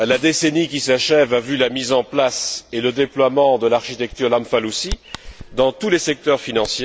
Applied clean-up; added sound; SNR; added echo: none; Snare drum + Bird vocalization, bird call, bird song; 20 dB; none.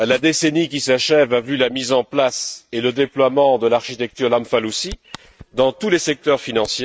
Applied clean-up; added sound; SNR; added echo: neural mask model RNNoise.